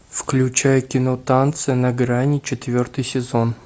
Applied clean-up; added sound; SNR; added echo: none; none; none; none.